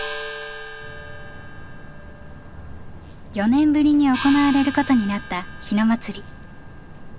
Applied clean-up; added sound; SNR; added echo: none; Gong; 13 dB; none.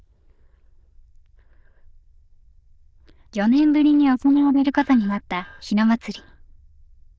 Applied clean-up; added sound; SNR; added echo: neural diffusion model UNIVERSE++.